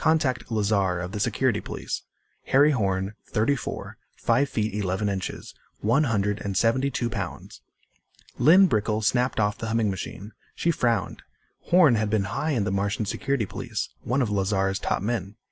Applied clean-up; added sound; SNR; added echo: none; none; none; none.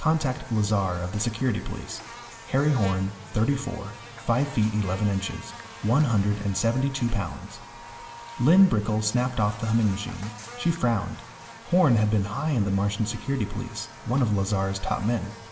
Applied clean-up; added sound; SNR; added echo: none; Buzz; 18 dB; reverberation time 2.9 s.